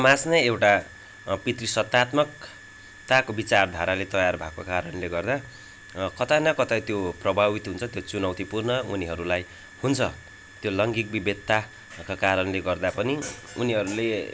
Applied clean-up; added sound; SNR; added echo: none; none; none; none.